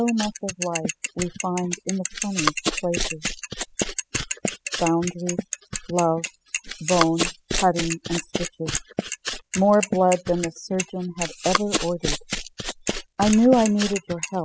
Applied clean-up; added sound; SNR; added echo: classical method spectral subtraction.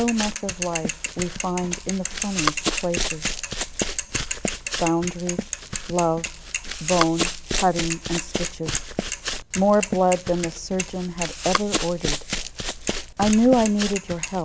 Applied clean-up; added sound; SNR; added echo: none; Mechanisms / Bicycle + Run; 3 dB; none.